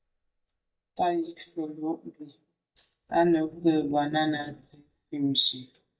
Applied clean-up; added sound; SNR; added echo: neural mask model DeepFilterNet 3.